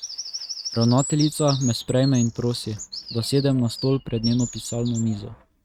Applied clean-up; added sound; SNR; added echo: neural mask model RNNoise.